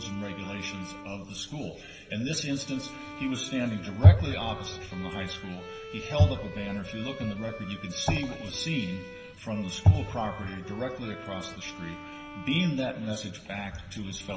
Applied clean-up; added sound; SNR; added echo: none; Bowed string instrument; 16 dB; reverberation time 2.0 s.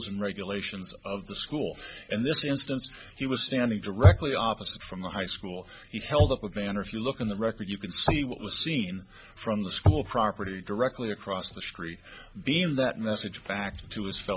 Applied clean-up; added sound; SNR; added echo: none; none; none; none.